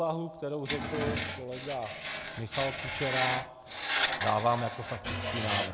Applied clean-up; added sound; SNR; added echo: none; Screech; -1 dB; none.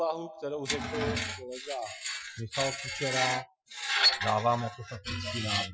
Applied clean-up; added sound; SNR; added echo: classical method Wiener filter.